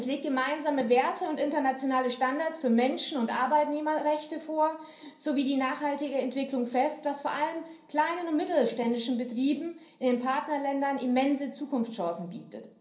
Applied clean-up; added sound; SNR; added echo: none; none; none; reverberation time 0.6 s.